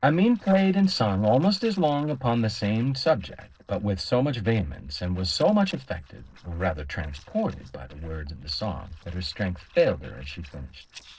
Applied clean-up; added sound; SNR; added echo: neural separator model SepFormer DNS4.